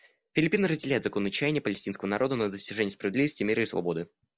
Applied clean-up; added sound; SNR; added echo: none; none; none; none.